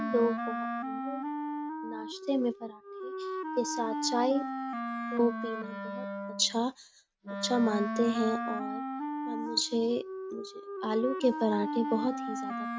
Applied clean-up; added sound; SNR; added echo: neural mask model RNNoise.